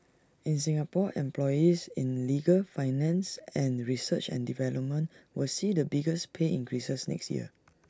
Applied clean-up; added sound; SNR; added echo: none; none; none; none.